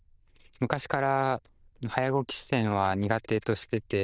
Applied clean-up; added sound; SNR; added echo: neural diffusion model UNIVERSE++.